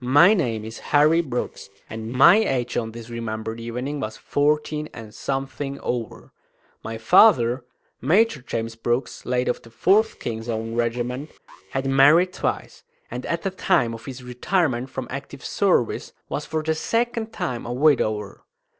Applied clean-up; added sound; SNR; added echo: neural separator model SepFormer DNS4.